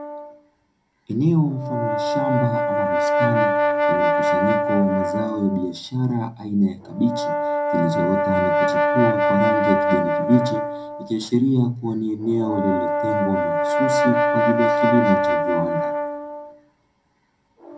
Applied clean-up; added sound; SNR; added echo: none; Brass instrument; -2 dB; reverberation time 0.2 s.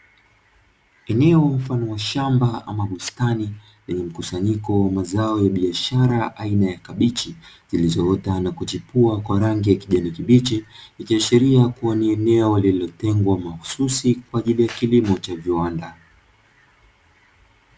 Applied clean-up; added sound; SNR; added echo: none; none; none; none.